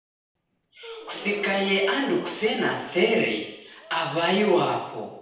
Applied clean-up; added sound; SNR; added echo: none; Gasp; 18 dB; reverberation time 0.9 s.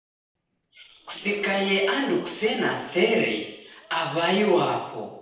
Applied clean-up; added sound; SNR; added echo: neural separator model SepFormer DNS4.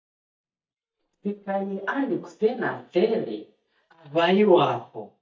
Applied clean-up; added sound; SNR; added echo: neural mask model DeepFilterNet 3.